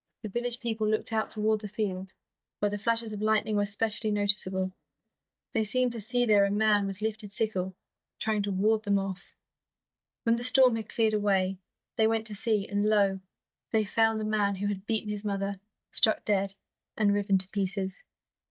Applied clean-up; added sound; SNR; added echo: neural mask model DeepFilterNet 3.